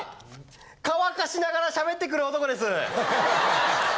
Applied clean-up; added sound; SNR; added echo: none; none; none; none.